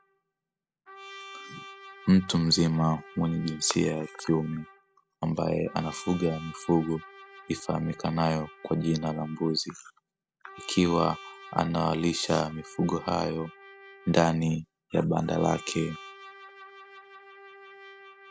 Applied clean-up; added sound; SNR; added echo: none; Trumpet; 19 dB; none.